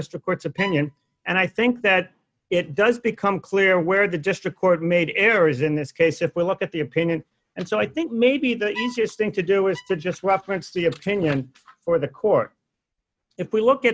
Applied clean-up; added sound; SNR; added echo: neural mask model RNNoise.